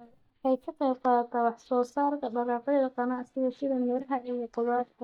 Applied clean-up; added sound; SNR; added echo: neural mask model DeepFilterNet 3.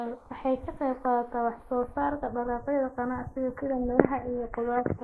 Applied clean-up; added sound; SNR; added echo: neural mask model Resemble Enhance denoiser.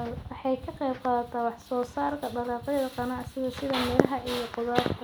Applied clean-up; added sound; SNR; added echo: none; none; none; none.